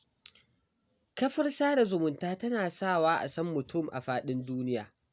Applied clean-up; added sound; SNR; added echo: none; none; none; none.